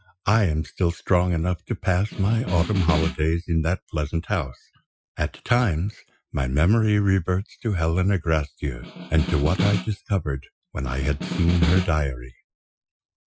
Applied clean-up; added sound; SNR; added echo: classical method Wiener filter.